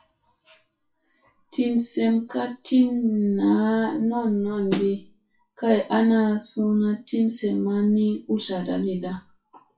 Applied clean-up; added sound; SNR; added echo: classical method WPE with log-MMSE.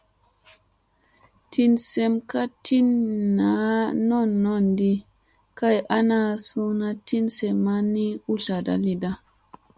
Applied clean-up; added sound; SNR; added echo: none; none; none; none.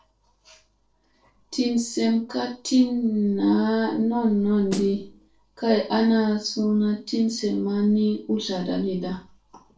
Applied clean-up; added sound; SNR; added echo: neural separator model SepFormer DNS4.